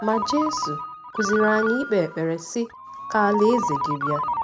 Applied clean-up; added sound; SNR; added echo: none; Ringtone; 4 dB; none.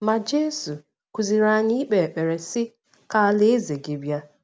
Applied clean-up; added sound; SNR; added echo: none; none; none; none.